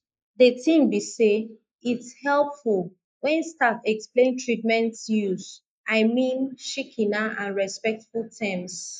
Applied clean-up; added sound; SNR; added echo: neural mask model Resemble Enhance denoiser.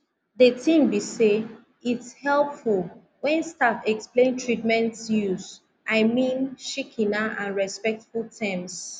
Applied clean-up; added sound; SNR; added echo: none; none; none; none.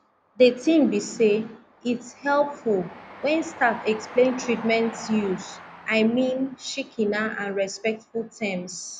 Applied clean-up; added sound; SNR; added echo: none; Train; 19 dB; none.